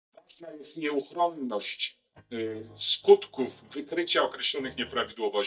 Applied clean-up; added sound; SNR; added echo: neural mask model DeepFilterNet 3.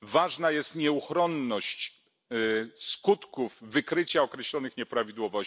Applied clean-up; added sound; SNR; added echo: none; none; none; none.